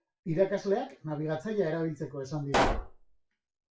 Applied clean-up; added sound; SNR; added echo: classical method WPE with log-MMSE.